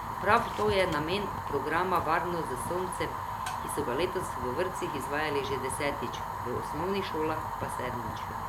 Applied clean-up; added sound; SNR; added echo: none; Fire; 3 dB; none.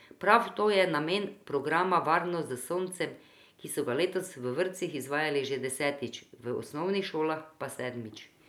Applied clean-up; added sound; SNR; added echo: none; none; none; none.